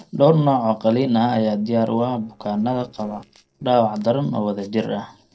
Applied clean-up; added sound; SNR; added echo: neural separator model SepFormer DNS4.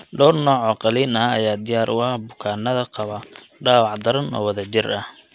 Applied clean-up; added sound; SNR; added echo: none; none; none; none.